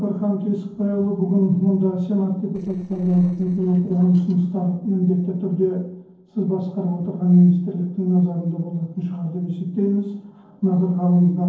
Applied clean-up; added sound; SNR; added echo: neural separator model SepFormer DNS4.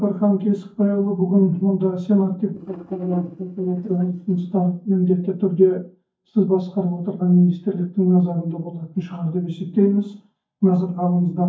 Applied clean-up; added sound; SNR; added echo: neural mask model DeepFilterNet 3.